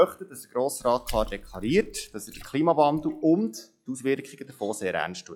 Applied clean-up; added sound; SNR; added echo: classical method log-MMSE.